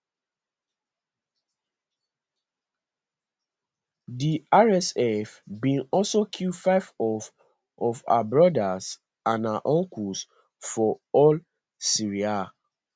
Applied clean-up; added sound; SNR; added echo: none; none; none; none.